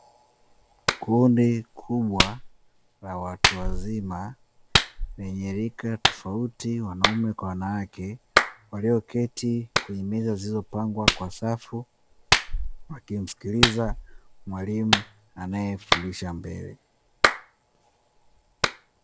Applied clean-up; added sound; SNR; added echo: none; Clapping; 0 dB; none.